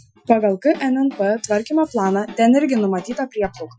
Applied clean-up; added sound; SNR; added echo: classical method Wiener filter.